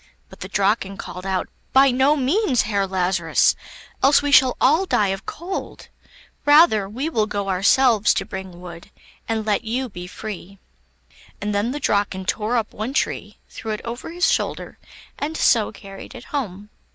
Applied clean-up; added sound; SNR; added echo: none; none; none; none.